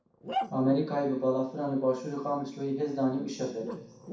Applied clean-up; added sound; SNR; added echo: none; Growling; 11 dB; reverberation time 0.6 s.